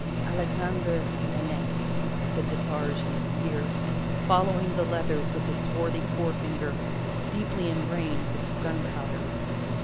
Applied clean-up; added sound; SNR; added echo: none; Microwave oven; -3 dB; none.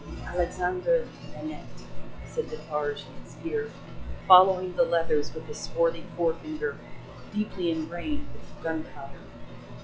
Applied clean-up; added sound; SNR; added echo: classical method log-MMSE.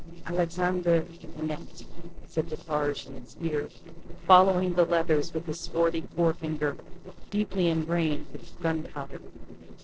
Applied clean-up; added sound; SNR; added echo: neural separator model SepFormer DNS4.